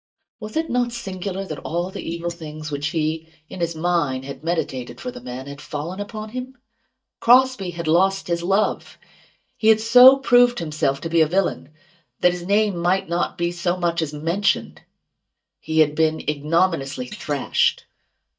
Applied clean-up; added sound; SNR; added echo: neural mask model DeepFilterNet 3.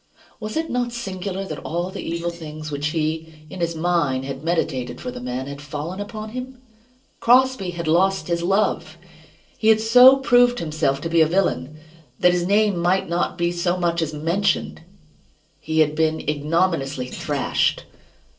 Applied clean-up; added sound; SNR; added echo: neural separator model SepFormer DNS4.